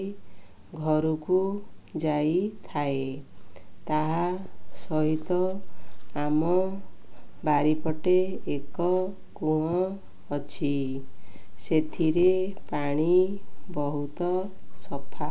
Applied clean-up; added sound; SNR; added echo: none; none; none; none.